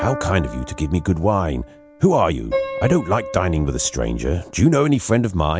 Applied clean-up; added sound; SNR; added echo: none; Piano + Piano; 12 dB; none.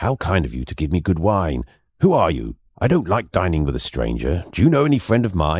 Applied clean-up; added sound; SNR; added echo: neural mask model Resemble Enhance denoiser.